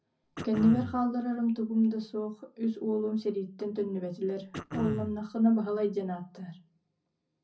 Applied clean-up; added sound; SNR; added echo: none; Cough; 10 dB; reverberation time 0.4 s.